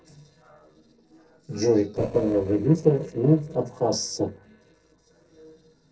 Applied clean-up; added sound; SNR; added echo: neural separator model SepFormer DNS4.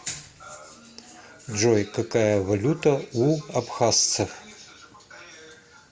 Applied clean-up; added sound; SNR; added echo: none; none; none; none.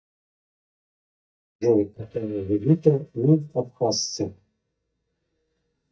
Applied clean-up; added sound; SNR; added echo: neural mask model DeepFilterNet 3.